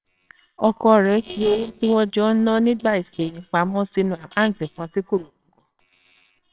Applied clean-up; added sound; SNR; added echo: neural separator model SepFormer WHAMR!.